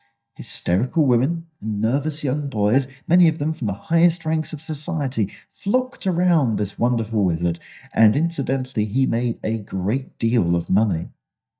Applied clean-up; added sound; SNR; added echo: neural mask model DeepFilterNet 3.